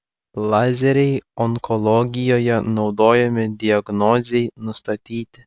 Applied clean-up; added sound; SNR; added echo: none; none; none; none.